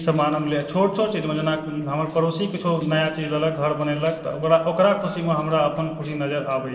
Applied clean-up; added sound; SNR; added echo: neural separator model SepFormer DNS4.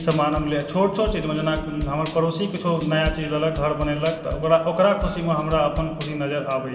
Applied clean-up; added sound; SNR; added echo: none; Drum / Drum kit; 12 dB; reverberation time 2.5 s.